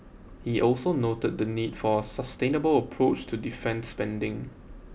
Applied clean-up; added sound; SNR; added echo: none; none; none; none.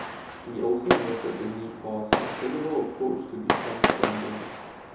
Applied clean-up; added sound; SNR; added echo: none; Fireworks; -1 dB; reverberation time 2.8 s.